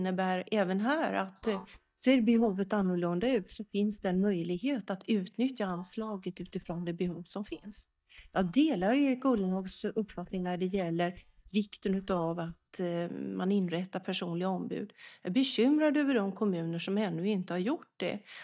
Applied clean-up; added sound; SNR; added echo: neural mask model DeepFilterNet 3.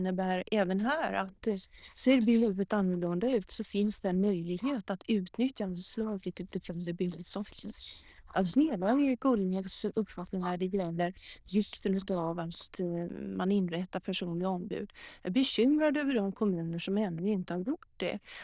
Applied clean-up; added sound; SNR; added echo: neural diffusion model UNIVERSE++.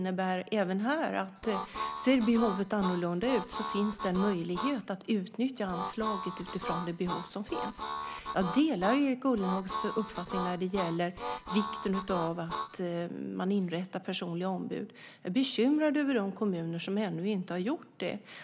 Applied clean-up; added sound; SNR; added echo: none; Harmonica; 7 dB; none.